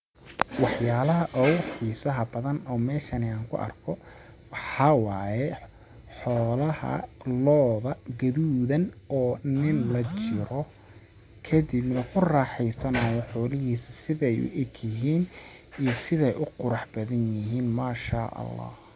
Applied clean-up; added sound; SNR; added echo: none; none; none; none.